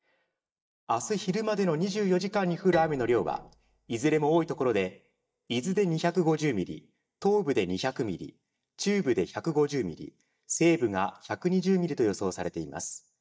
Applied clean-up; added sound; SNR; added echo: neural mask model DeepFilterNet 3.